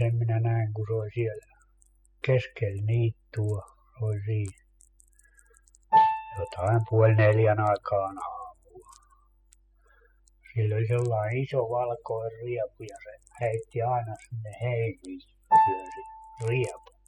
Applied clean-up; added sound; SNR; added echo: classical method spectral subtraction.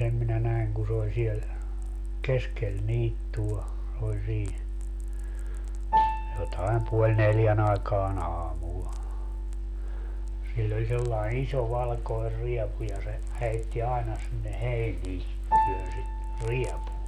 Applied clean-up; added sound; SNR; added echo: none; Piano; 10 dB; none.